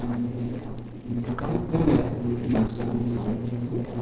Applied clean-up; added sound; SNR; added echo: neural separator model SepFormer DNS4.